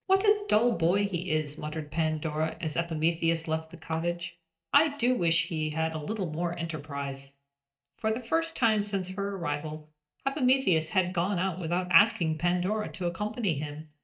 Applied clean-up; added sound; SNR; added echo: neural mask model DeepFilterNet 3.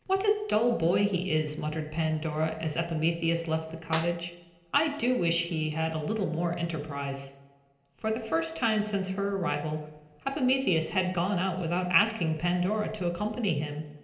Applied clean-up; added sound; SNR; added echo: none; Clapping; 15 dB; reverberation time 0.8 s.